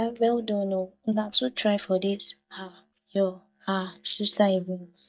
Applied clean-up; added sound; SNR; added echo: neural mask model DeepFilterNet 3.